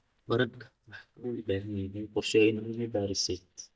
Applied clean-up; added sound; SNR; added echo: neural mask model DeepFilterNet 3.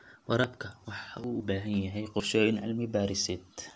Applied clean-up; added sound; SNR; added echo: none; none; none; none.